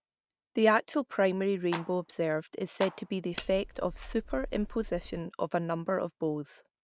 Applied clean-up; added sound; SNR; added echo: none; Clapping + Cutlery, silverware; 7 dB; none.